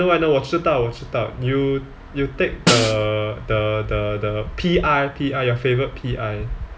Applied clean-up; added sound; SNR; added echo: none; Snare drum; 3 dB; none.